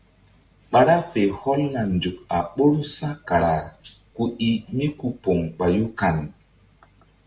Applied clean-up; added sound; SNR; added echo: none; none; none; none.